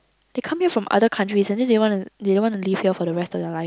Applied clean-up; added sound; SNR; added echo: none; none; none; none.